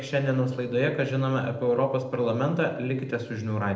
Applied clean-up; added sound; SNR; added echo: neural separator model SepFormer DNS4.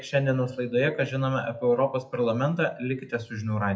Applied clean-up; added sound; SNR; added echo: classical method WPE with log-MMSE.